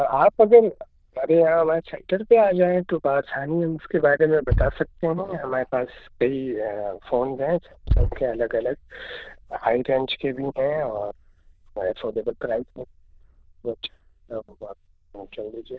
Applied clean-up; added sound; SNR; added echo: neural diffusion model UNIVERSE++.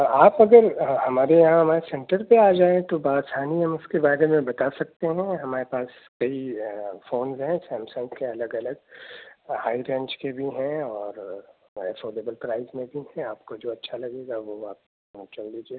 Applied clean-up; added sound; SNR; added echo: none; none; none; none.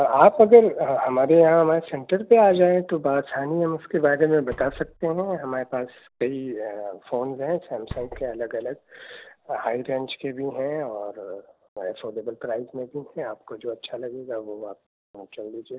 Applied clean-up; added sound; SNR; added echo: neural separator model SepFormer DNS4.